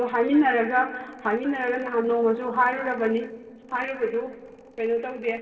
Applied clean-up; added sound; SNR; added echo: neural separator model SepFormer DNS4.